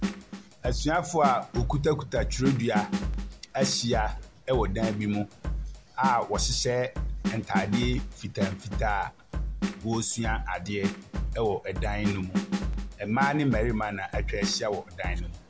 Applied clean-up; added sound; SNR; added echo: none; Drum kit; 3 dB; none.